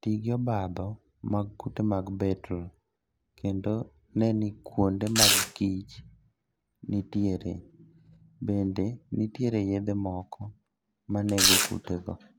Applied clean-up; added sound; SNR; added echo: none; Domestic sounds, home sounds; -5 dB; none.